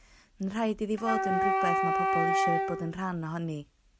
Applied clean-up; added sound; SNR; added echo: none; Wind instrument, woodwind instrument; -5 dB; none.